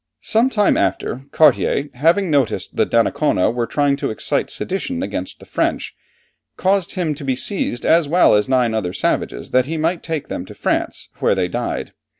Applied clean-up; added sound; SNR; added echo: none; none; none; none.